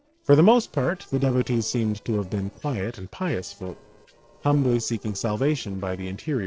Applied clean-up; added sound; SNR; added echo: neural separator model SepFormer DNS4.